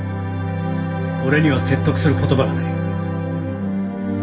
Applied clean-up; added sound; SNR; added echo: none; none; none; reverberation time 0.2 s.